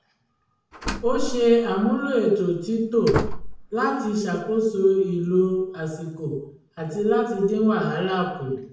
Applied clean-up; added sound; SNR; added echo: none; Slam; 6 dB; reverberation time 0.7 s.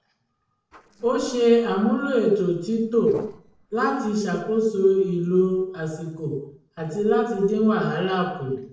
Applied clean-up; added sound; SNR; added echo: neural separator model SepFormer DNS4.